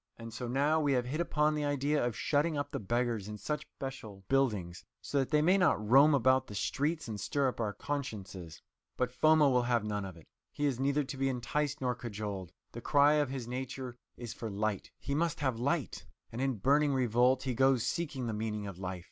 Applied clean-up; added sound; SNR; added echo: none; none; none; none.